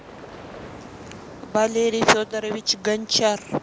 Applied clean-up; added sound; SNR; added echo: none; Ocean; 17 dB; none.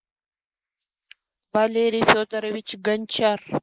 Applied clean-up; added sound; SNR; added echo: neural mask model Resemble Enhance denoiser.